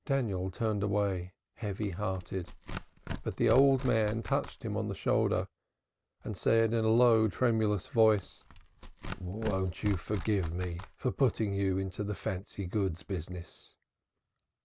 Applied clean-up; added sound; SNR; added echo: none; Tearing; 11 dB; none.